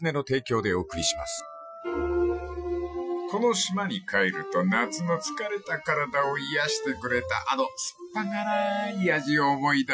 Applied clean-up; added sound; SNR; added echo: classical method Wiener filter.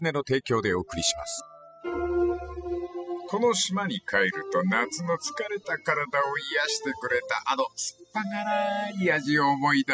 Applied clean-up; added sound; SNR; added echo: classical method spectral subtraction.